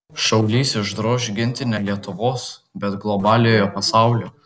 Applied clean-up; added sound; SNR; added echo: neural separator model SepFormer DNS4.